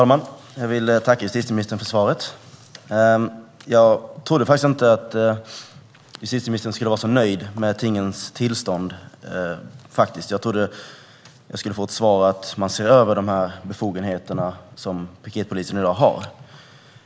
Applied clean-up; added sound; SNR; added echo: none; none; none; none.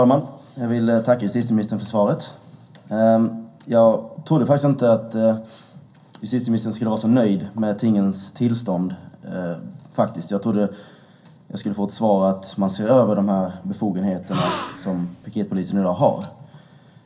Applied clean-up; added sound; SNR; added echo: none; Gasp; 9 dB; reverberation time 0.3 s.